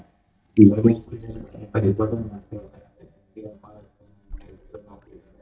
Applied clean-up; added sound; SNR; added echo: neural mask model DeepFilterNet 3.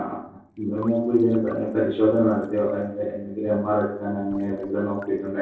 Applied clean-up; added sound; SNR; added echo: neural separator model SepFormer DNS4.